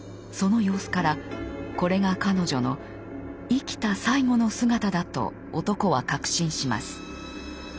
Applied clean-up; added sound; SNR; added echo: none; none; none; none.